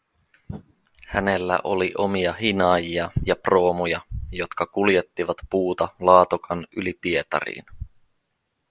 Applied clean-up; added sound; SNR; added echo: none; none; none; none.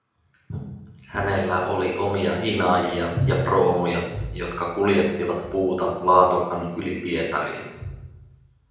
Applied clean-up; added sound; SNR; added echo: none; none; none; reverberation time 0.9 s.